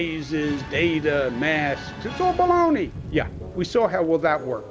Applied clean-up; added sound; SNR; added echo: none; Thunder / Rain; 16 dB; none.